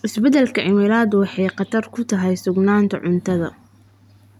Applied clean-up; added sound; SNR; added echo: none; none; none; none.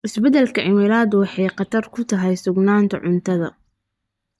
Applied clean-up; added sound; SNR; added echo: neural mask model DeepFilterNet 3.